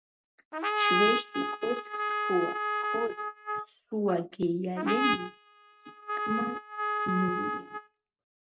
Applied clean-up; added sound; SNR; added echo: neural mask model RNNoise.